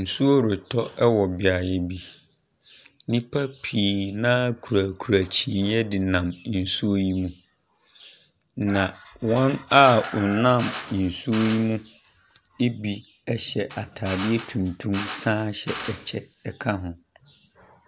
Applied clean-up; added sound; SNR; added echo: none; Drill; 12 dB; none.